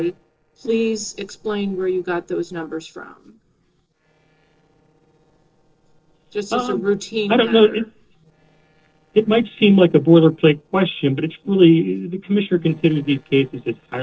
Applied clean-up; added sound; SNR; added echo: neural separator model SepFormer DNS4.